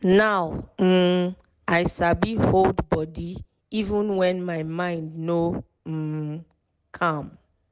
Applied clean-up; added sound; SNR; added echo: none; none; none; none.